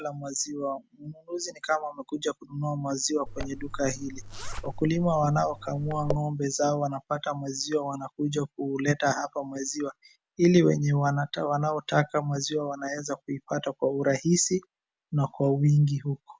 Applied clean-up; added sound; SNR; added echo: none; Zipper (clothing); 8 dB; none.